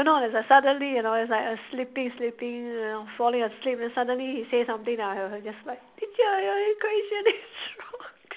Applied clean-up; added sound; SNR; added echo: none; none; none; none.